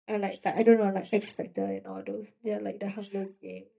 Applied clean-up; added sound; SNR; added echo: neural mask model DeepFilterNet 3.